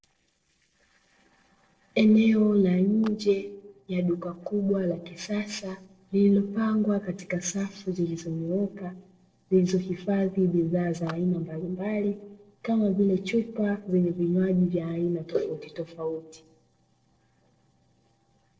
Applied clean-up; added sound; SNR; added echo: neural separator model SepFormer DNS4.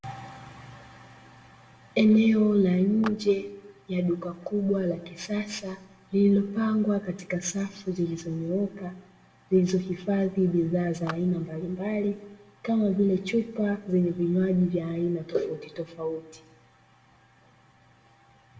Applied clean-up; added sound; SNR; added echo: none; Clapping; 18 dB; reverberation time 0.7 s.